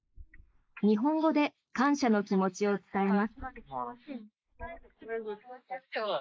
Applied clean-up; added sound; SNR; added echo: neural mask model Resemble Enhance denoiser.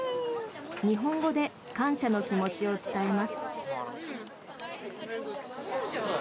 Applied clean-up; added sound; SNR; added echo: none; none; none; none.